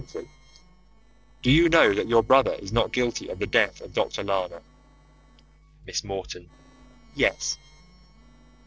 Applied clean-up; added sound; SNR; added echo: neural separator model SepFormer DNS4.